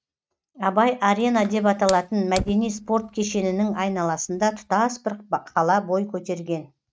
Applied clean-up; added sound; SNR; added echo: neural mask model RNNoise.